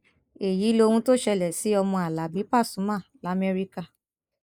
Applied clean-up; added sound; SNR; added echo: neural mask model Resemble Enhance denoiser.